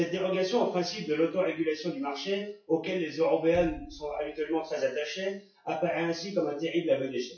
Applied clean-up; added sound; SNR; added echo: classical method WPE with log-MMSE.